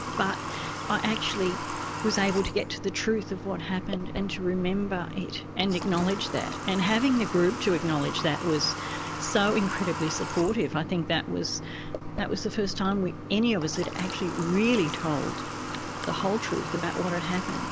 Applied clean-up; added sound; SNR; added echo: none; Water tap, faucet / Water; 6 dB; none.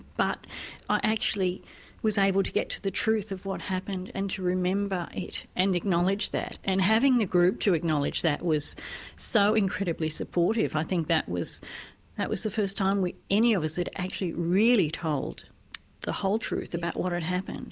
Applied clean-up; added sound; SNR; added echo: none; none; none; none.